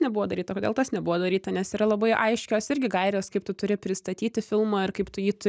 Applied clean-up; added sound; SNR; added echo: none; none; none; none.